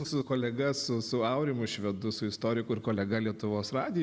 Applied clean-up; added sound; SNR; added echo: none; none; none; none.